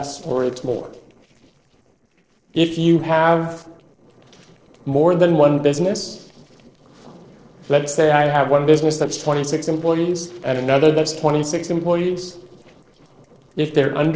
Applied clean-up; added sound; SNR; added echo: neural separator model SepFormer DNS4.